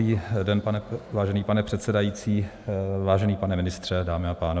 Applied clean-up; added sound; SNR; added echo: none; none; none; none.